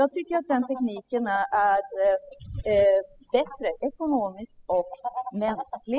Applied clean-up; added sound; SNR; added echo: classical method spectral subtraction.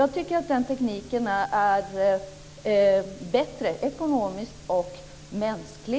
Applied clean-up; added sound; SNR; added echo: none; none; none; none.